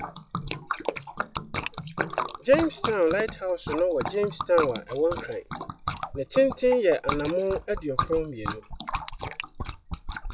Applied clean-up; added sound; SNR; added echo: classical method log-MMSE.